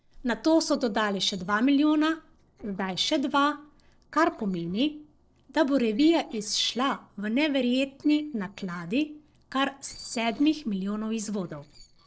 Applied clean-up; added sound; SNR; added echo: neural separator model SepFormer DNS4.